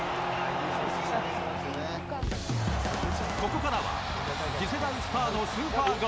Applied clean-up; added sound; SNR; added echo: none; Fire; 19 dB; none.